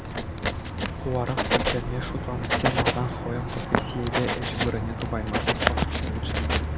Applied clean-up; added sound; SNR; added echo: none; Writing; -5 dB; none.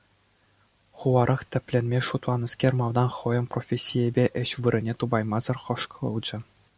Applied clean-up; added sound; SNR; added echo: none; none; none; none.